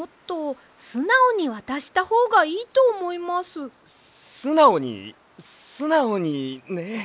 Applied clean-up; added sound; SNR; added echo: none; none; none; none.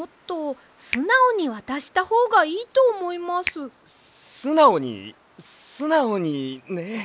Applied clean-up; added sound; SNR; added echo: none; Finger snapping; 17 dB; none.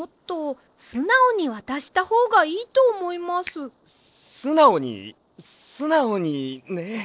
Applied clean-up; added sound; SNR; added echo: neural separator model SepFormer DNS4.